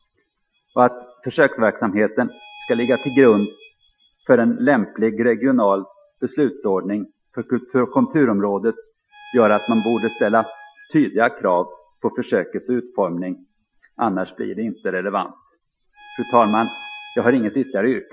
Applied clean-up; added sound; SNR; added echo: classical method Wiener filter.